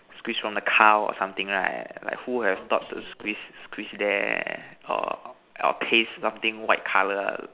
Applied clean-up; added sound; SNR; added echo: none; none; none; none.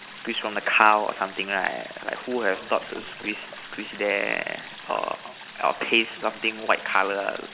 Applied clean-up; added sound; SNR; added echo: none; Stream; 15 dB; none.